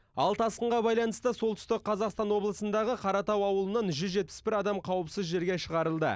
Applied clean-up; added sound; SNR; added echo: none; none; none; none.